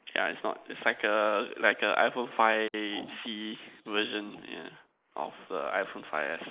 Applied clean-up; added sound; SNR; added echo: neural mask model Resemble Enhance denoiser.